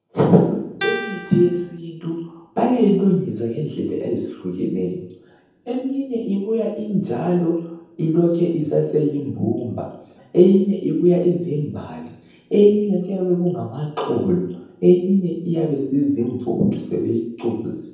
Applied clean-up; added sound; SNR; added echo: none; Guitar; 10 dB; reverberation time 0.9 s.